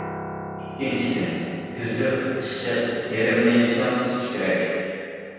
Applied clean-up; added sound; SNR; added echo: none; Piano; 13 dB; reverberation time 2.2 s.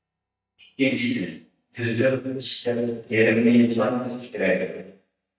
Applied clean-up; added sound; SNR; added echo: neural mask model DeepFilterNet 3.